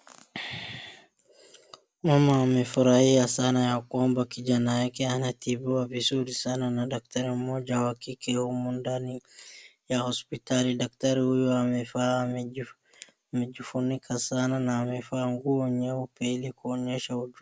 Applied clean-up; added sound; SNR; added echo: none; none; none; none.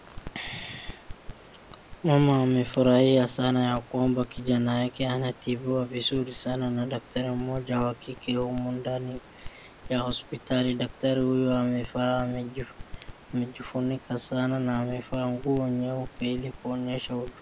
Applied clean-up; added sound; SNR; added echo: none; Crackle; 16 dB; none.